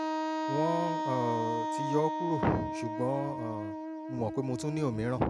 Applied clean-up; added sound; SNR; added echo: none; Wind instrument, woodwind instrument; 2 dB; none.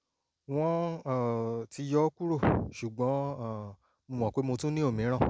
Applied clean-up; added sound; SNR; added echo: none; none; none; none.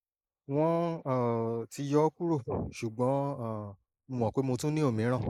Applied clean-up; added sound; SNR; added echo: neural mask model Resemble Enhance denoiser.